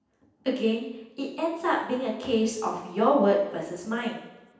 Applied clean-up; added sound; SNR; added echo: none; none; none; reverberation time 0.9 s.